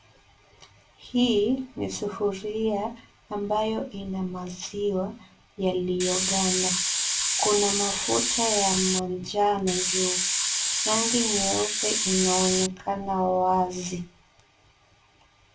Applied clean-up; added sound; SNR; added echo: none; Hiss; -3 dB; reverberation time 0.2 s.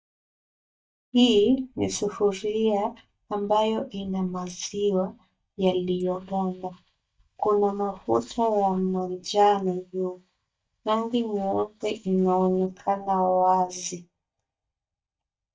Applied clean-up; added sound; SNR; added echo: neural mask model DeepFilterNet 3.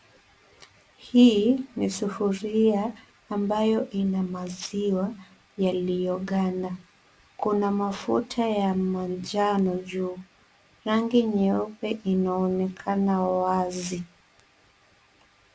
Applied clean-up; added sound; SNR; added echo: none; none; none; none.